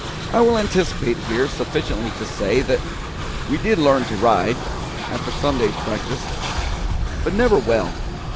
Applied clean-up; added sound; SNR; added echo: none; Train; 4 dB; none.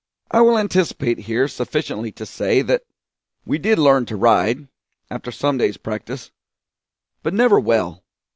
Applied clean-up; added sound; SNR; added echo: none; none; none; none.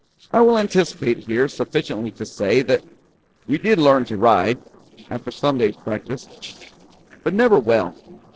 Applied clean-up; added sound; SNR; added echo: neural separator model SepFormer DNS4.